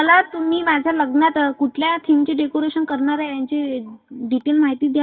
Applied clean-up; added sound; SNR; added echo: neural mask model DeepFilterNet 3.